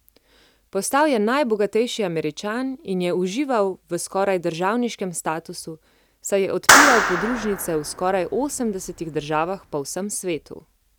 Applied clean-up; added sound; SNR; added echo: none; Clapping; -2 dB; none.